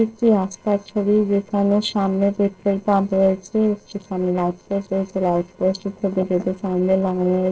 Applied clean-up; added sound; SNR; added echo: neural separator model SepFormer DNS4.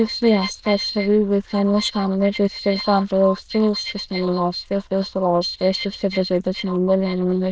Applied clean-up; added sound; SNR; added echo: neural diffusion model UNIVERSE++.